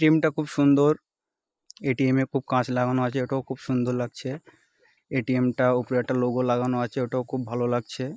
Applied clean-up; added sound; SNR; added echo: neural mask model Resemble Enhance denoiser.